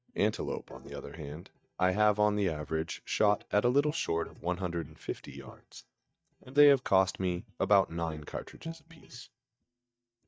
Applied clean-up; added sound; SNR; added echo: neural mask model DeepFilterNet 3.